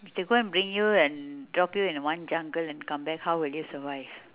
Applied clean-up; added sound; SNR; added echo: none; none; none; none.